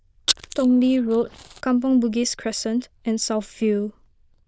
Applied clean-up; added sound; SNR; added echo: neural diffusion model UNIVERSE++.